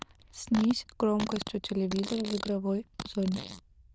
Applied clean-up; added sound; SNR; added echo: neural diffusion model UNIVERSE++.